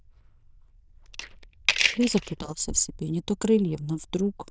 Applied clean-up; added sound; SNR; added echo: neural diffusion model UNIVERSE++.